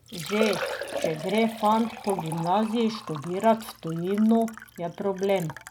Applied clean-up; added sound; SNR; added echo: none; Liquid; 10 dB; none.